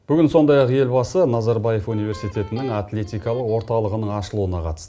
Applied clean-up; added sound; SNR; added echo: none; Electric guitar; 20 dB; reverberation time 0.4 s.